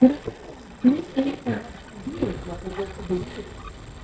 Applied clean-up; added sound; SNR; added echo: neural mask model DeepFilterNet 3.